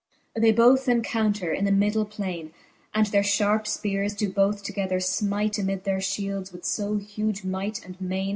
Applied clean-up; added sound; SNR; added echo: none; none; none; none.